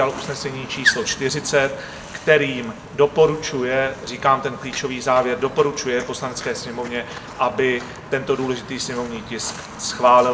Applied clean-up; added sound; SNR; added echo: none; Walk, footsteps; 16 dB; reverberation time 0.5 s.